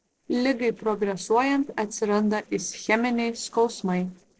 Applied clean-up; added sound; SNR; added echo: neural separator model SepFormer DNS4.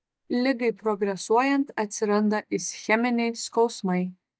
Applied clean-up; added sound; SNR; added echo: neural mask model DeepFilterNet 3.